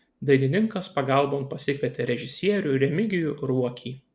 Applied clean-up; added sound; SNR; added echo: none; none; none; none.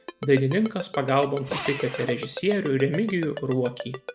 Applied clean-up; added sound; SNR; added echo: none; Ringtone + Drill; 11 dB; none.